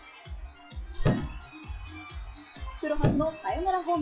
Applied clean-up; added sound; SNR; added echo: classical method WPE with log-MMSE.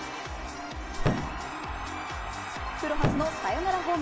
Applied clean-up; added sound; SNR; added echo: none; Thump, thud; 1 dB; reverberation time 0.9 s.